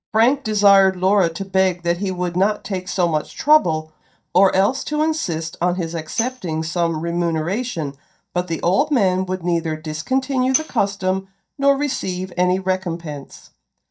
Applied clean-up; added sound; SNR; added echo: neural mask model DeepFilterNet 3.